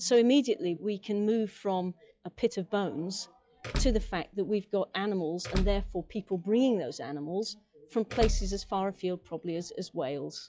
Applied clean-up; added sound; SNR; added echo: classical method log-MMSE.